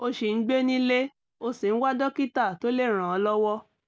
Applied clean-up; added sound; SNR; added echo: none; none; none; none.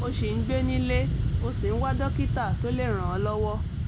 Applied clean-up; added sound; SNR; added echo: none; Fixed-wing aircraft, airplane; -3 dB; none.